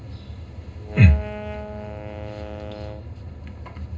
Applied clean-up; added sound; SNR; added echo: none; Wind instrument, woodwind instrument; 14 dB; reverberation time 0.2 s.